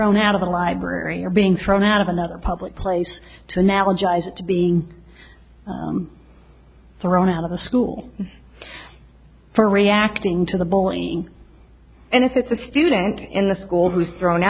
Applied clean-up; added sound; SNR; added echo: none; none; none; none.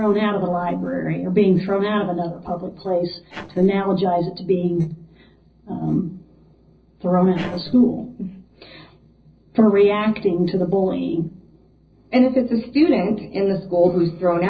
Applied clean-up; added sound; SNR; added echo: neural separator model SepFormer DNS4.